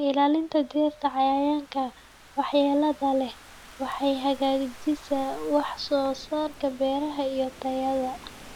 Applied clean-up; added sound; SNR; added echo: none; Rain / Thunderstorm; 20 dB; none.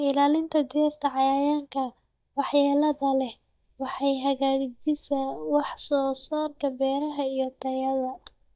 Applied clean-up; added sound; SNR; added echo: neural mask model DeepFilterNet 3.